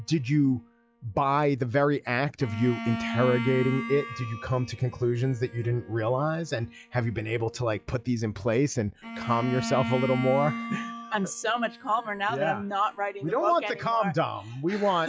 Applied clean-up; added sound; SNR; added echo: classical method log-MMSE.